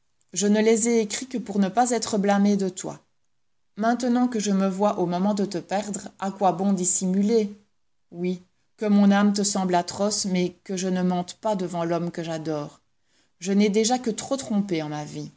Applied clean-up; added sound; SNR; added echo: none; none; none; none.